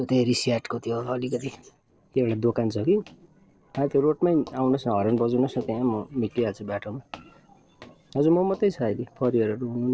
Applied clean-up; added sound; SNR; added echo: neural separator model SepFormer DNS4.